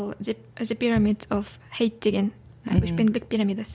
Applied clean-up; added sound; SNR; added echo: none; none; none; none.